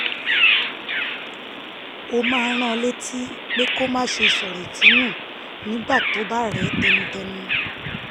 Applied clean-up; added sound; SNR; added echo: none; Bird vocalization, bird call, bird song; -5 dB; none.